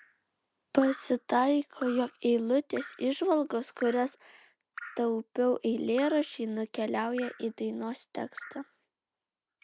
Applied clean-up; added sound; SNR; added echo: none; Drip; 19 dB; none.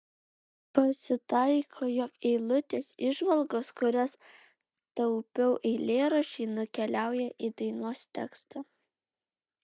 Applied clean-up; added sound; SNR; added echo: neural mask model DeepFilterNet 3.